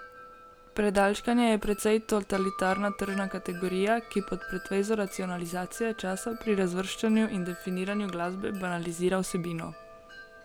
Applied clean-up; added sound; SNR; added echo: none; Wind chime; 15 dB; none.